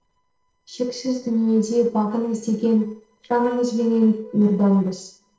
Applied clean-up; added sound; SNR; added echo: neural separator model SepFormer DNS4.